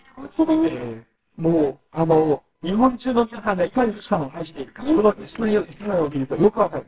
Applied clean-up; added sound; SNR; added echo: neural separator model SepFormer WHAMR!.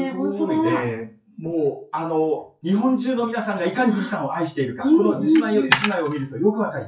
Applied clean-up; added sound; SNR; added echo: classical method WPE with log-MMSE.